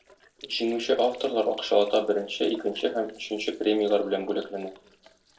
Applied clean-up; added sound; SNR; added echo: neural separator model SepFormer DNS4.